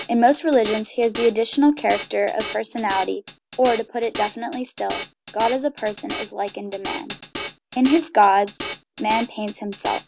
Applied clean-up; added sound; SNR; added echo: none; Drum kit; 6 dB; none.